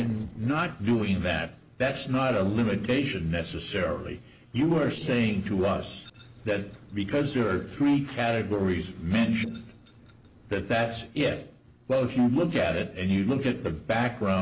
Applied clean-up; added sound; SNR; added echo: neural separator model SepFormer DNS4.